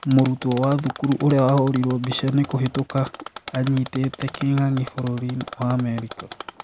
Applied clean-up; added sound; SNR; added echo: none; Mechanisms; 14 dB; none.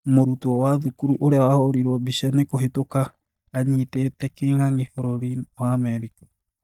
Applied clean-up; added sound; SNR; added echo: neural mask model DeepFilterNet 3.